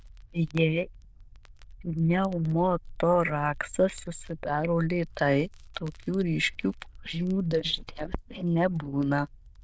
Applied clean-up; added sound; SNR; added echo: neural diffusion model UNIVERSE++.